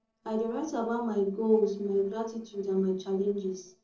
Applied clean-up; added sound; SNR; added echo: neural separator model SepFormer DNS4.